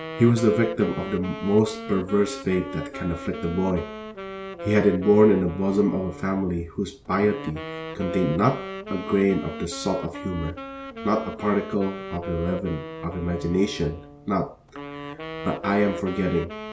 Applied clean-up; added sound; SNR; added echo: none; Wind instrument, woodwind instrument; 11 dB; none.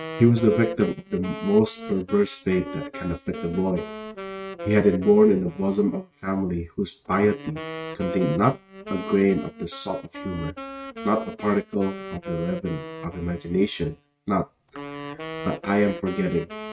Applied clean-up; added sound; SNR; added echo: neural mask model RNNoise.